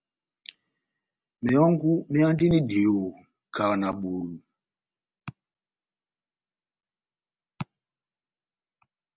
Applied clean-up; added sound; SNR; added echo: none; none; none; none.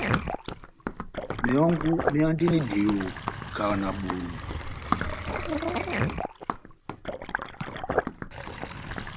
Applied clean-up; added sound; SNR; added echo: none; Sink (filling or washing) + Run; 2 dB; none.